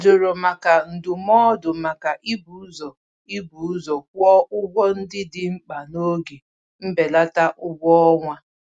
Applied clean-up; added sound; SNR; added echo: none; none; none; none.